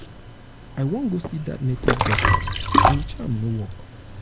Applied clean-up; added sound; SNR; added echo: none; Splash, splatter + Liquid; -4 dB; none.